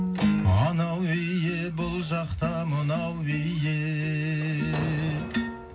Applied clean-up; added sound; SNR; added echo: none; Slam; 17 dB; reverberation time 0.4 s.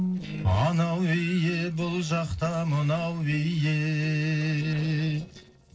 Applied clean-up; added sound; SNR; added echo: neural separator model SepFormer DNS4.